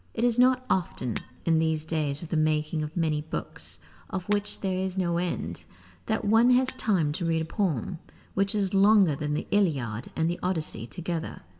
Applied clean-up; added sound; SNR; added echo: none; Shatter; 19 dB; reverberation time 0.7 s.